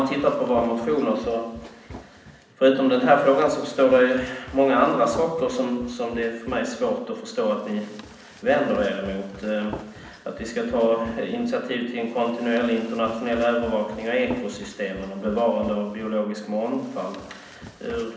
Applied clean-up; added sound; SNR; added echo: none; Run; 19 dB; reverberation time 0.8 s.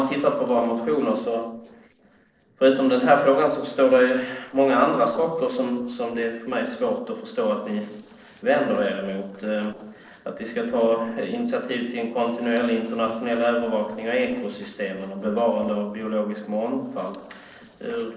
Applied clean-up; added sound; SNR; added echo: neural separator model SepFormer DNS4.